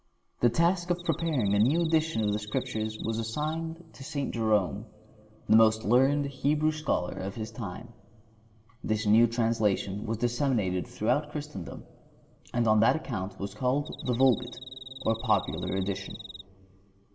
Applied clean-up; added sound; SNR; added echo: none; Cricket; 15 dB; reverberation time 2.8 s.